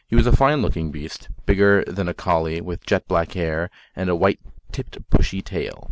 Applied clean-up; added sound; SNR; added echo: none; none; none; none.